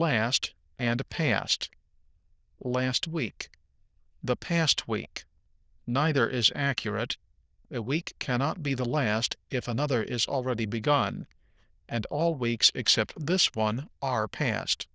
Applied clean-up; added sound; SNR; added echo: neural diffusion model UNIVERSE++.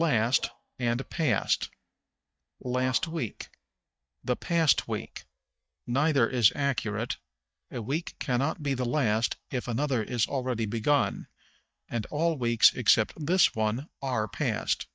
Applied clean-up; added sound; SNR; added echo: neural mask model DeepFilterNet 3.